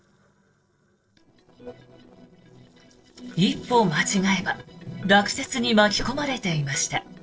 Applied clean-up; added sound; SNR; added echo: neural separator model SepFormer DNS4.